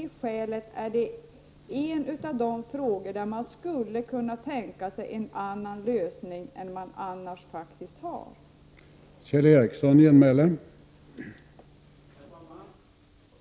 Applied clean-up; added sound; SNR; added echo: none; none; none; none.